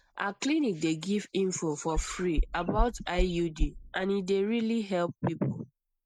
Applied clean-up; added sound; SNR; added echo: none; Knock; 5 dB; none.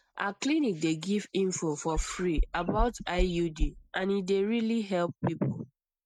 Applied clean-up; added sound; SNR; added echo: neural mask model RNNoise.